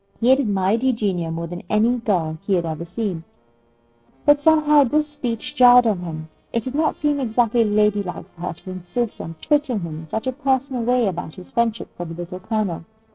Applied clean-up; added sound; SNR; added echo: neural separator model SepFormer DNS4.